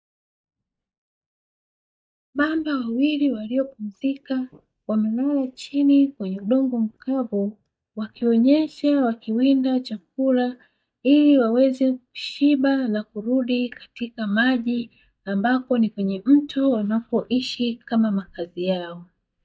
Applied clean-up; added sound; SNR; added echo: neural mask model DeepFilterNet 3.